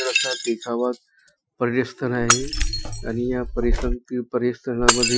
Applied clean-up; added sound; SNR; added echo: classical method Wiener filter.